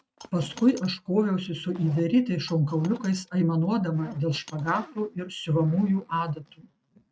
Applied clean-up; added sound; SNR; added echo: neural mask model RNNoise.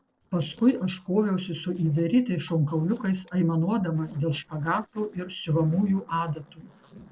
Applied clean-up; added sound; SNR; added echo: neural separator model SepFormer DNS4.